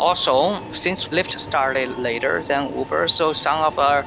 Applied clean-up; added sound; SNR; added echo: none; Subway, metro, underground; 14 dB; none.